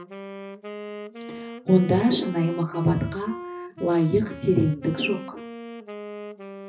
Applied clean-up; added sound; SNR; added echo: none; Wind instrument, woodwind instrument; 13 dB; reverberation time 0.4 s.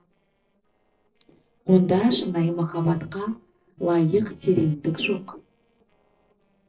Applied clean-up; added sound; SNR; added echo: neural separator model SepFormer DNS4.